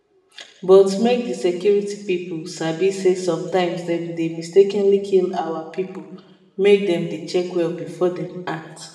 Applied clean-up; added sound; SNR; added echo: none; none; none; reverberation time 1.1 s.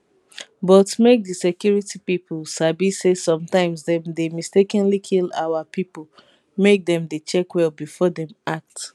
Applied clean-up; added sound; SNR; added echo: none; none; none; none.